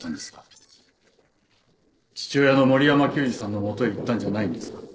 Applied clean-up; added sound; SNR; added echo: neural separator model SepFormer DNS4.